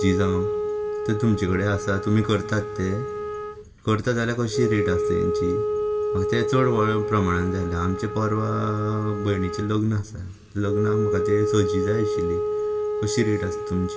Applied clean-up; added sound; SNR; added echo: none; Wind instrument, woodwind instrument; 2 dB; reverberation time 1.6 s.